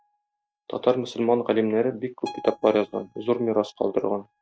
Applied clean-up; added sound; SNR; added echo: neural mask model RNNoise.